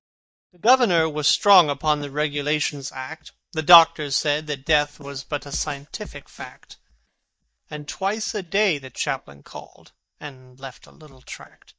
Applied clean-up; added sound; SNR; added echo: neural mask model DeepFilterNet 3.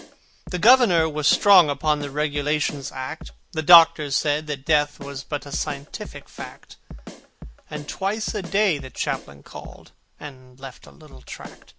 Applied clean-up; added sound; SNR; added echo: none; Drum kit; 16 dB; none.